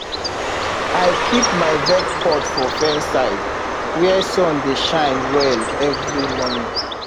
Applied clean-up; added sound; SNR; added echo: none; Bird; 1 dB; none.